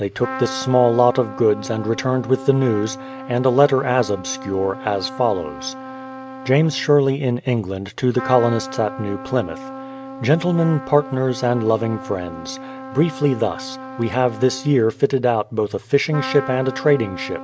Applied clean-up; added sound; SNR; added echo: none; Trumpet; 13 dB; none.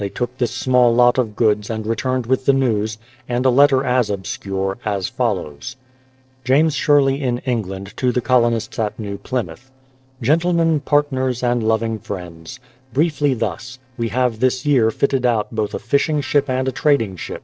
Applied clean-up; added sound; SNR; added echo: neural separator model SepFormer DNS4.